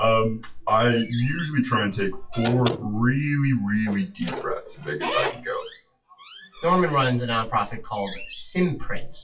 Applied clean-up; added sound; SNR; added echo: classical method WPE with log-MMSE.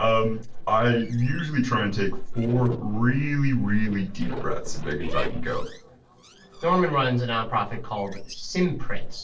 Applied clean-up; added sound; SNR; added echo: neural separator model SepFormer DNS4.